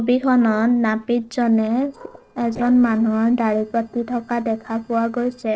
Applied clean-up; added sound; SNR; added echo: neural separator model SepFormer DNS4.